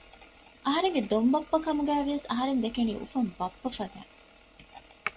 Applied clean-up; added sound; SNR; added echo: none; none; none; none.